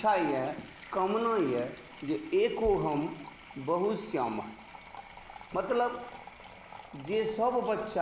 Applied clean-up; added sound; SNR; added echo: none; Sink (filling or washing) / Water tap, faucet; 17 dB; none.